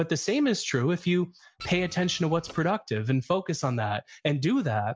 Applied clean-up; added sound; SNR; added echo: none; Printer; 20 dB; none.